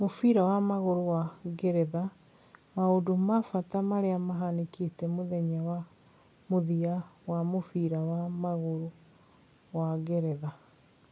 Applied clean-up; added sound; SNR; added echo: none; none; none; none.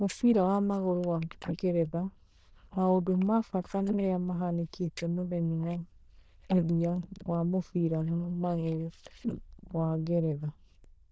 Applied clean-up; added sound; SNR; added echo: neural diffusion model UNIVERSE++.